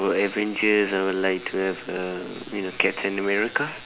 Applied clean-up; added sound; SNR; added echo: none; none; none; none.